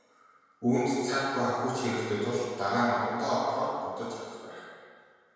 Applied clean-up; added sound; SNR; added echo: none; none; none; reverberation time 1.9 s.